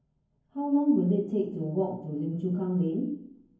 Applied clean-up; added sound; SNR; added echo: none; none; none; reverberation time 0.9 s.